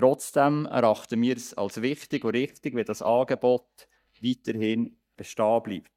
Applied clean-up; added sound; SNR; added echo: neural mask model DeepFilterNet 3.